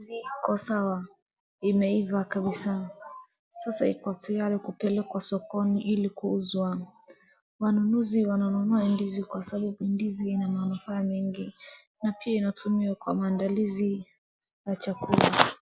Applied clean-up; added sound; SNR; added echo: none; none; none; none.